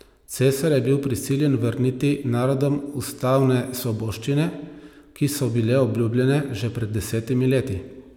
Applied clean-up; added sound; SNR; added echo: none; none; none; none.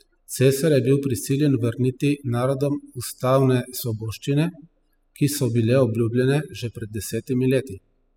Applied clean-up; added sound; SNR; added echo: classical method spectral subtraction.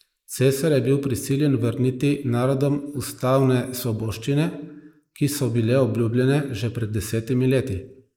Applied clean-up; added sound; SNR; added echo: neural mask model Resemble Enhance denoiser.